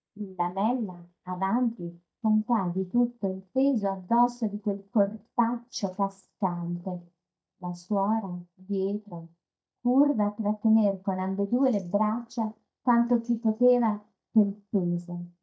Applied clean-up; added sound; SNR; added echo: neural mask model DeepFilterNet 3.